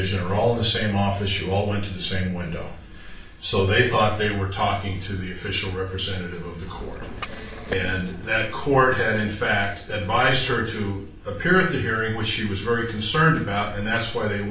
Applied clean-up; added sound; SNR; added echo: none; Liquid; 13 dB; reverberation time 0.4 s.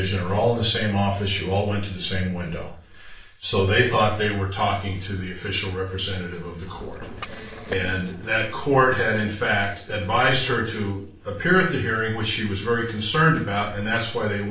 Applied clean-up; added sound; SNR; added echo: neural separator model SepFormer DNS4.